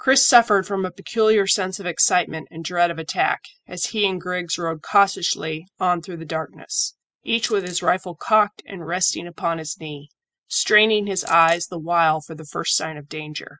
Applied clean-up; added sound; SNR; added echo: classical method spectral subtraction.